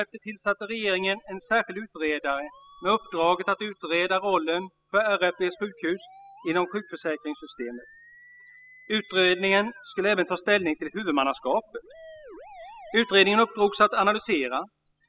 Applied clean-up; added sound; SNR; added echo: classical method spectral subtraction.